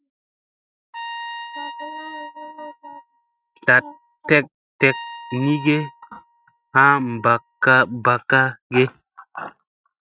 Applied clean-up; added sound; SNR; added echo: neural mask model RNNoise.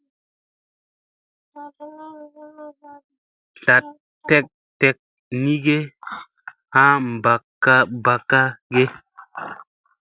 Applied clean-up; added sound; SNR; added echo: none; none; none; none.